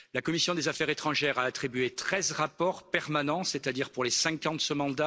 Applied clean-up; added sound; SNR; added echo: neural separator model SepFormer DNS4.